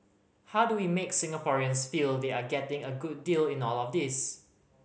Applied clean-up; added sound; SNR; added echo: none; none; none; none.